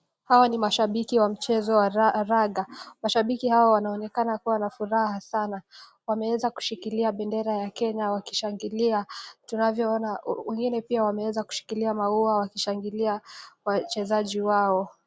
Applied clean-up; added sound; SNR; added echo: none; none; none; none.